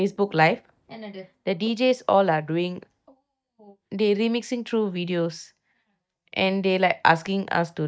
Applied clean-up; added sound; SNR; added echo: neural mask model DeepFilterNet 3.